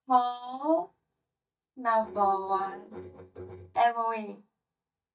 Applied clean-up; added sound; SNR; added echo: neural mask model DeepFilterNet 3.